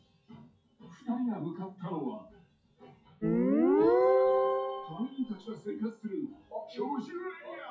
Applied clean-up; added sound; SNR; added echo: classical method WPE with log-MMSE.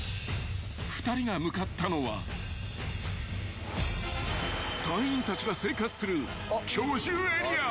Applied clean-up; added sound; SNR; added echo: none; none; none; none.